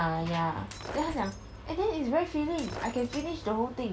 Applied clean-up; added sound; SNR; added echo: none; Shatter; 15 dB; none.